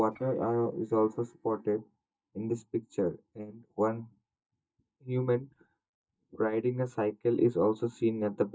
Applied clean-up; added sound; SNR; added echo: neural mask model DeepFilterNet 3.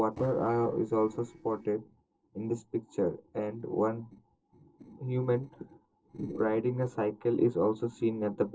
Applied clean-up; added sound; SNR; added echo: neural separator model SepFormer DNS4.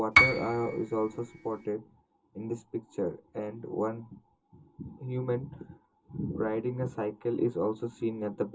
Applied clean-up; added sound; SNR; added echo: none; Piano; -5 dB; reverberation time 0.2 s.